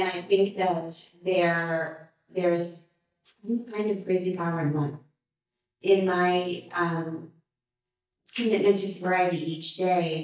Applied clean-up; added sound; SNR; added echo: neural mask model DeepFilterNet 3.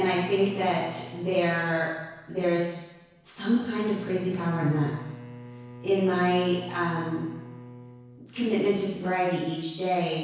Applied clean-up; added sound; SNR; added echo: none; Bowed string instrument; 17 dB; reverberation time 1.1 s.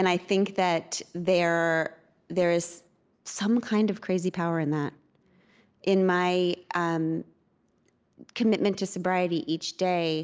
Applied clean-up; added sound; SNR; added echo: none; none; none; none.